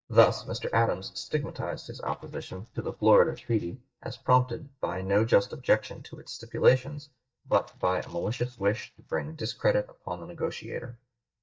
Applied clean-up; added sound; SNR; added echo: neural mask model DeepFilterNet 3.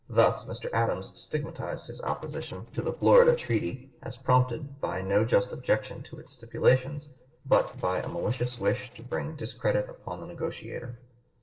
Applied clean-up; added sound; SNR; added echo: neural separator model SepFormer DNS4.